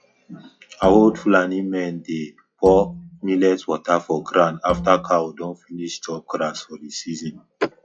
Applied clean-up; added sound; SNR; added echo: classical method log-MMSE.